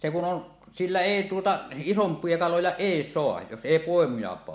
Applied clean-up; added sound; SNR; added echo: none; none; none; none.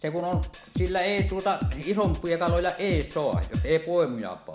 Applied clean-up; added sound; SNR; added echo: none; Drum kit; 3 dB; none.